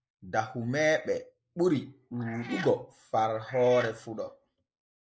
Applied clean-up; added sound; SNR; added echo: neural mask model Resemble Enhance denoiser.